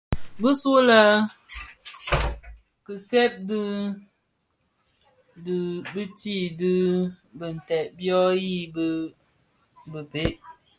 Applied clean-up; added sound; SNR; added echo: none; none; none; none.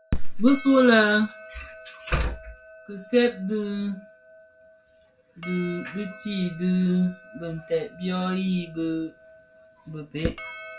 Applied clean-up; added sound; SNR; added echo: none; Percussion; 20 dB; reverberation time 0.2 s.